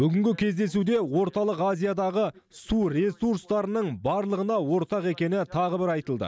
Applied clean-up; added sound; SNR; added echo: none; none; none; none.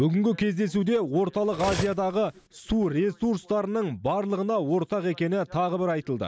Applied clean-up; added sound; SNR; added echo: none; Cutlery, silverware; 10 dB; none.